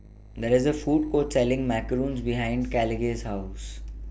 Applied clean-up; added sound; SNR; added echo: neural separator model SepFormer DNS4.